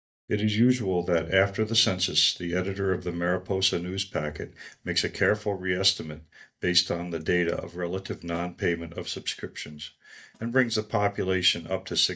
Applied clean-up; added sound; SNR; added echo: neural mask model DeepFilterNet 3.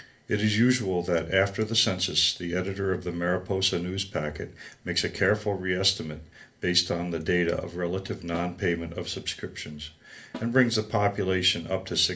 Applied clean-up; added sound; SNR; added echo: none; Snare drum; 20 dB; reverberation time 0.3 s.